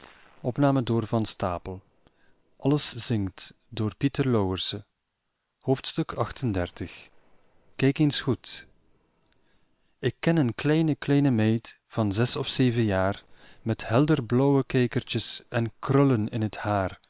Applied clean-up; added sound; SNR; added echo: neural separator model SepFormer WHAM!.